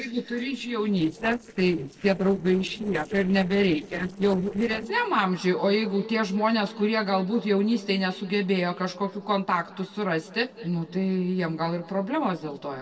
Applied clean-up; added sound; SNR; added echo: neural separator model SepFormer DNS4.